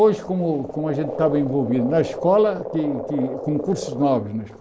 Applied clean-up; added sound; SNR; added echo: none; Frog; 10 dB; none.